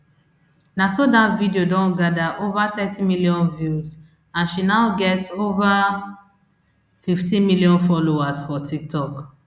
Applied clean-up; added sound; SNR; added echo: none; none; none; none.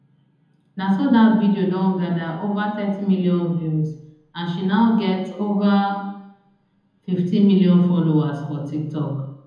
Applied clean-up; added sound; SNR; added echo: none; none; none; reverberation time 1.0 s.